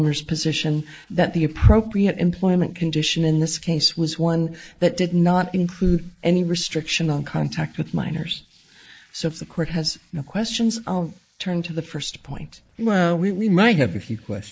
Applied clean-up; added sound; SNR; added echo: neural mask model Resemble Enhance denoiser.